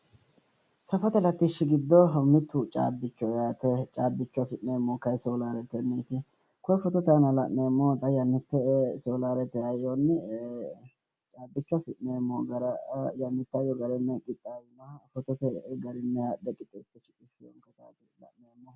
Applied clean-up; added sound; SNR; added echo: none; none; none; none.